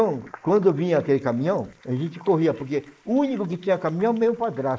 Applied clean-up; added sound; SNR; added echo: neural mask model Resemble Enhance denoiser.